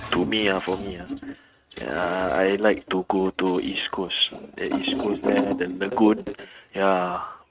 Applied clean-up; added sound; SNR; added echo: neural mask model RNNoise.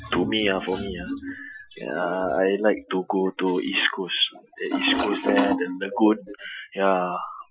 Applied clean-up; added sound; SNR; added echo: classical method Wiener filter.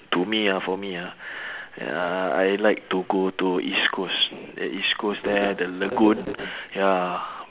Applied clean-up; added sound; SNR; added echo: none; none; none; none.